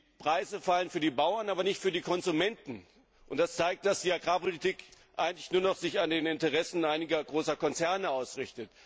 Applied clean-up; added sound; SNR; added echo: none; none; none; none.